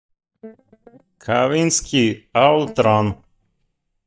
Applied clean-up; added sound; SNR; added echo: neural mask model DeepFilterNet 3.